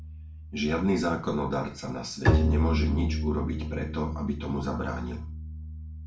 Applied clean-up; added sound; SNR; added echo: none; Bowed string instrument; -1 dB; reverberation time 0.3 s.